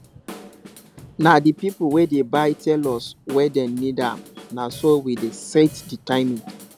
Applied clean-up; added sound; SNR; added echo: none; Drum / Drum kit; 19 dB; none.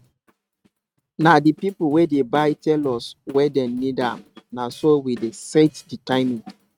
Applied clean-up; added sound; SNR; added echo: neural mask model RNNoise.